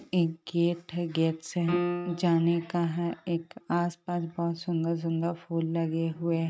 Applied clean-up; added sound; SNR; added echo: neural mask model RNNoise.